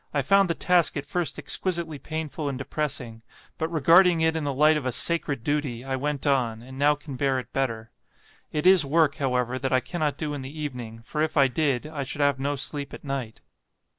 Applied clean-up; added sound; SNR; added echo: none; none; none; none.